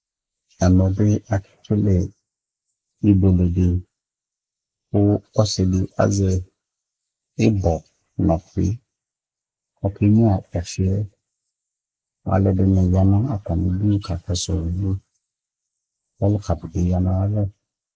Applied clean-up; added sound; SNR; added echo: neural mask model Resemble Enhance denoiser.